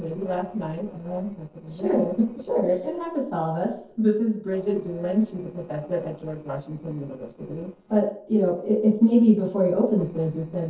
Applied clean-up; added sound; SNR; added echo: neural separator model SepFormer DNS4.